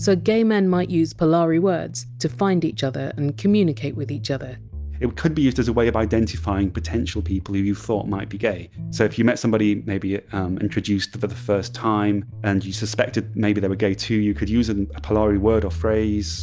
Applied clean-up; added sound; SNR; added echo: none; none; none; none.